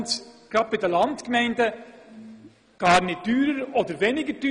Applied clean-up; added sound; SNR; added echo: none; none; none; none.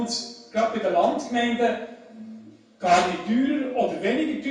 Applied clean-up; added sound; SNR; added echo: none; none; none; reverberation time 0.6 s.